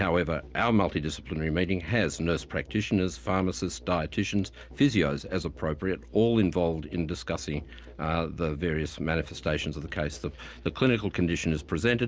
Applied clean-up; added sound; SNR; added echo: none; Musical instrument; 19 dB; none.